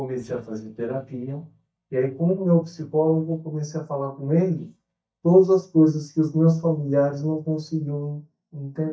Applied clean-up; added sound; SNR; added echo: neural mask model DeepFilterNet 3.